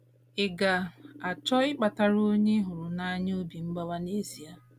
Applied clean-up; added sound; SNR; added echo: none; none; none; none.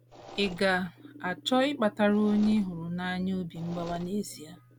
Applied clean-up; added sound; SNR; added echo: none; Mechanisms; 18 dB; none.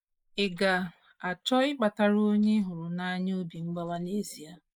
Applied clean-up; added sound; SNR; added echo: neural mask model Resemble Enhance denoiser.